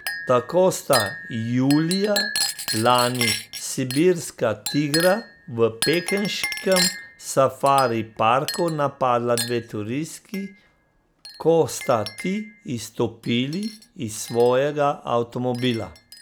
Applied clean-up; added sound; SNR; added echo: none; Chink, clink; 9 dB; none.